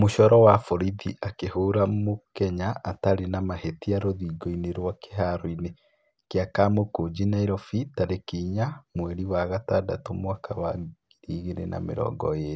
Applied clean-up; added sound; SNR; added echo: none; none; none; none.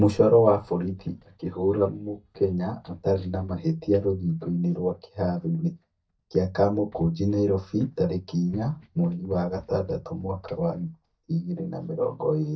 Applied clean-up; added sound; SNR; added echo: neural mask model DeepFilterNet 3.